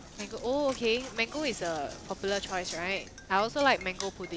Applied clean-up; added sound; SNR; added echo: none; Knock; 13 dB; none.